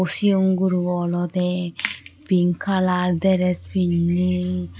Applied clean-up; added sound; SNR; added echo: none; none; none; none.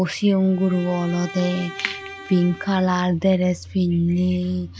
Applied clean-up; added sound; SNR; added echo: none; Bowed string instrument; 16 dB; none.